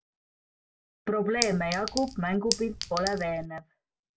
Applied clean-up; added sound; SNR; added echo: none; Chink, clink; 4 dB; none.